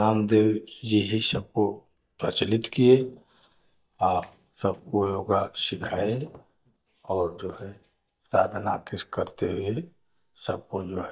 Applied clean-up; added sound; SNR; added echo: neural mask model DeepFilterNet 3.